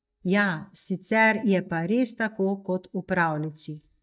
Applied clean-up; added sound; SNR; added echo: neural mask model DeepFilterNet 3.